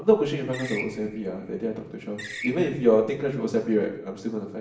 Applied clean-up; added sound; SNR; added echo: none; Screech; 15 dB; reverberation time 0.8 s.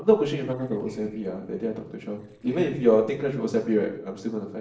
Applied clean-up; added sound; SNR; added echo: neural separator model SepFormer DNS4.